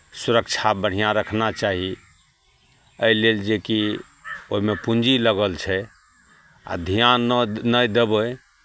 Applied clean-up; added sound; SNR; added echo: none; none; none; none.